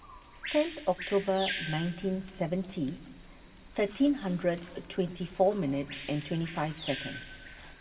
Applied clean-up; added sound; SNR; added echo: none; Bird vocalization, bird call, bird song; 6 dB; reverberation time 1.8 s.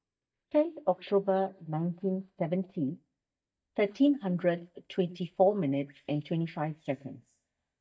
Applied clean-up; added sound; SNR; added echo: neural mask model DeepFilterNet 3.